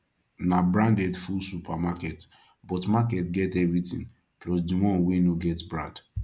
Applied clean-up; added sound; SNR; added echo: none; none; none; none.